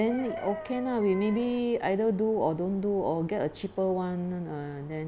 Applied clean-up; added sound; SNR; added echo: none; Chicken, rooster; 18 dB; none.